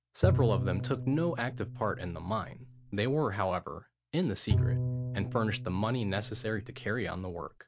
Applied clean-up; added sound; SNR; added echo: none; Bowed string instrument; 1 dB; none.